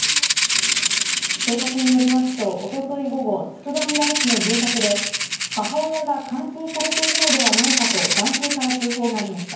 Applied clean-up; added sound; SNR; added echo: none; Rattle (instrument); -1 dB; reverberation time 0.9 s.